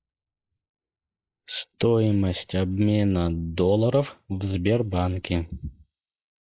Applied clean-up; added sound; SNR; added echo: neural mask model Resemble Enhance denoiser.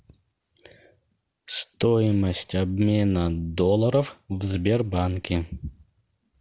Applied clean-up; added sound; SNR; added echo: none; none; none; none.